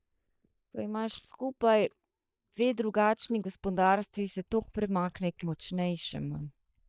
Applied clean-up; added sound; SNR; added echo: neural mask model DeepFilterNet 3.